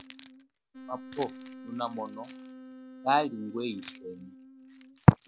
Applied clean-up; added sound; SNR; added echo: none; Keys jangling + Wind instrument, woodwind instrument; 14 dB; none.